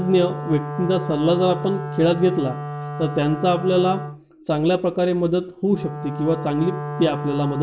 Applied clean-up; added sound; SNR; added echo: none; Wind instrument, woodwind instrument; 9 dB; none.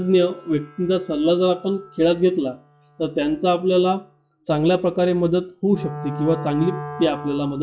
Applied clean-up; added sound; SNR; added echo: classical method log-MMSE.